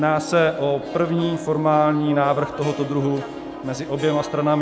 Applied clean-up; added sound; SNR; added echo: none; Harp; 13 dB; none.